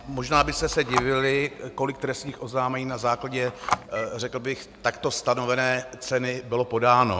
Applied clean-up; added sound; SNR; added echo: none; Telephone; 10 dB; none.